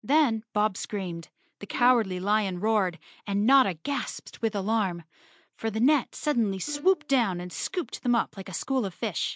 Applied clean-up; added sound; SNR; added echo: neural mask model DeepFilterNet 3.